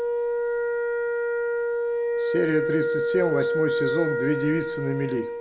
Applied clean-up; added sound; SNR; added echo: none; Wind instrument, woodwind instrument; -3 dB; none.